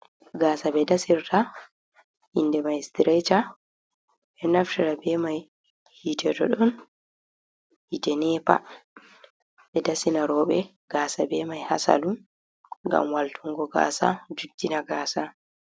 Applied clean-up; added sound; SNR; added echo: none; none; none; none.